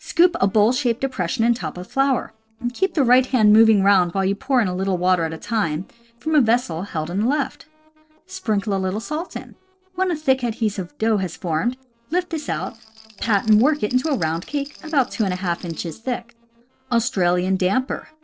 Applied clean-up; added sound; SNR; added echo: neural separator model SepFormer DNS4.